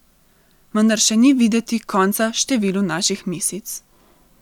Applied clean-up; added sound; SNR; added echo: none; none; none; none.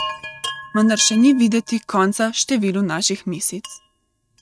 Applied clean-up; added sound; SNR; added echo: neural mask model RNNoise.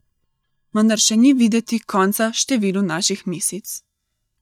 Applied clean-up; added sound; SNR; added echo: neural mask model DeepFilterNet 3.